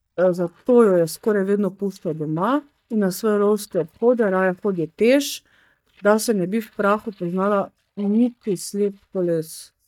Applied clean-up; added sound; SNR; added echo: neural mask model DeepFilterNet 3.